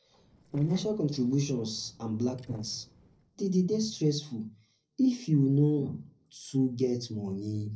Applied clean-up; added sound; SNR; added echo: neural separator model SepFormer DNS4.